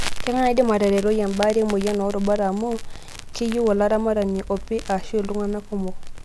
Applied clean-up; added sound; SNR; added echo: none; Crackle; 9 dB; none.